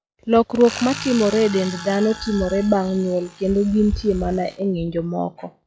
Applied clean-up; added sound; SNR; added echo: classical method log-MMSE.